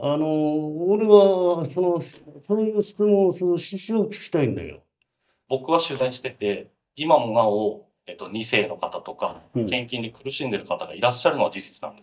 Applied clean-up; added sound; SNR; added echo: neural mask model DeepFilterNet 3.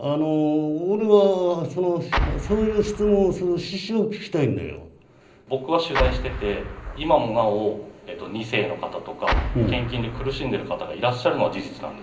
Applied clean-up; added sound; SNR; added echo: none; Explosion; 5 dB; reverberation time 0.5 s.